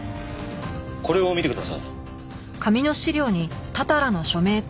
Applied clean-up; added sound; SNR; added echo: none; none; none; none.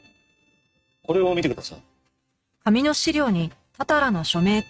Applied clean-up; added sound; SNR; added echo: neural mask model RNNoise.